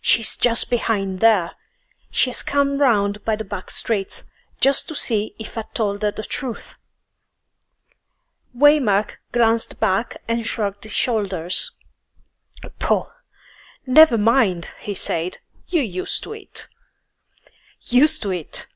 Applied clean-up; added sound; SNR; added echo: none; none; none; none.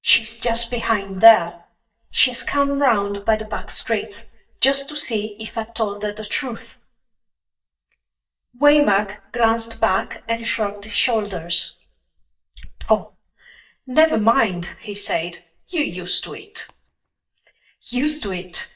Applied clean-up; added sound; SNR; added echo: neural mask model DeepFilterNet 3.